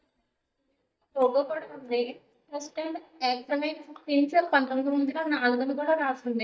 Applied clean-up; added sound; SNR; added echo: neural mask model DeepFilterNet 3.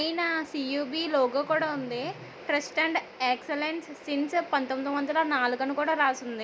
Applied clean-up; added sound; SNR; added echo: none; none; none; none.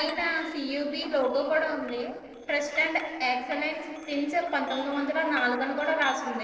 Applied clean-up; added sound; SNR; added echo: neural separator model SepFormer DNS4.